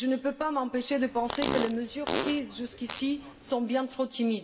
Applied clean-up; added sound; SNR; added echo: none; Fart; 5 dB; reverberation time 1.0 s.